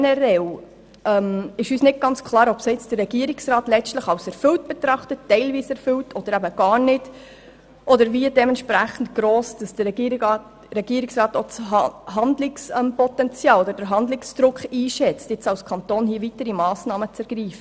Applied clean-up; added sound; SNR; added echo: none; none; none; none.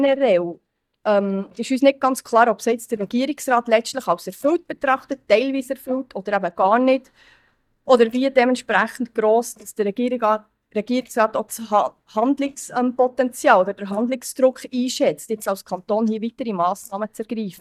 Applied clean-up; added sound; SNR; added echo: neural mask model DeepFilterNet 3.